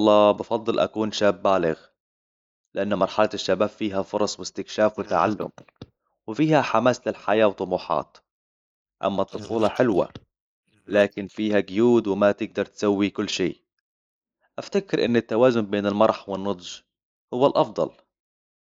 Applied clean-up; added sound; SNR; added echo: neural mask model Resemble Enhance denoiser.